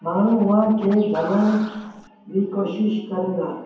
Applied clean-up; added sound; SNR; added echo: none; Scratching (performance technique); 18 dB; reverberation time 0.8 s.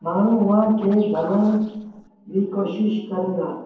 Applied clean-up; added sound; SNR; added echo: neural separator model SepFormer DNS4.